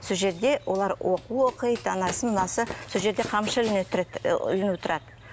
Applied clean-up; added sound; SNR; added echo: none; Run; 15 dB; none.